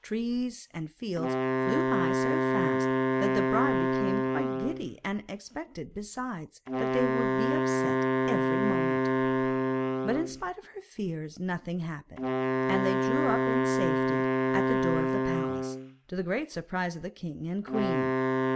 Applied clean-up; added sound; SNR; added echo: none; Wind instrument, woodwind instrument; -5 dB; none.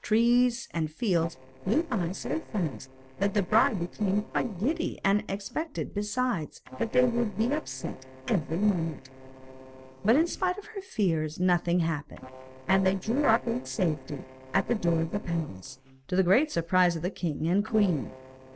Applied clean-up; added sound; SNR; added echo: neural separator model SepFormer DNS4.